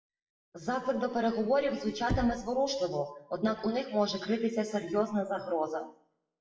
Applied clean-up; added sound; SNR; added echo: classical method WPE with log-MMSE.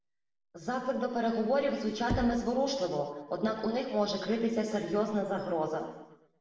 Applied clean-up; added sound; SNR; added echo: none; Knock / Wood; 10 dB; reverberation time 0.9 s.